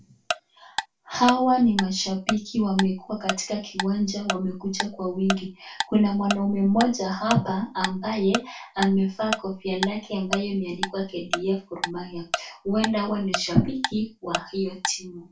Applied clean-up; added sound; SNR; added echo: none; Tick-tock; 8 dB; reverberation time 0.2 s.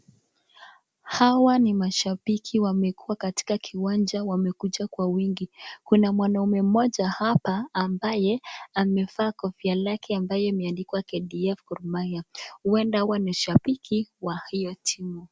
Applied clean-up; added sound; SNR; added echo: none; none; none; none.